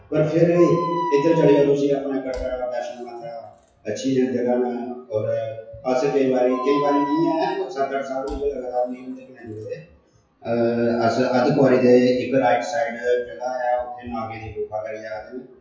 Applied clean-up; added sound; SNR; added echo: classical method WPE with log-MMSE.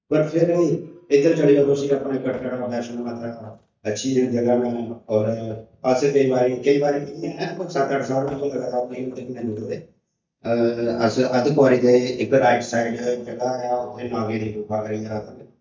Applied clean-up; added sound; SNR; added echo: neural mask model DeepFilterNet 3.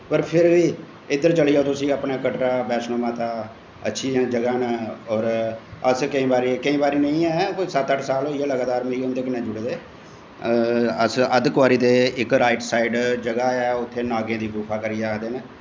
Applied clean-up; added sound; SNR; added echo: none; none; none; none.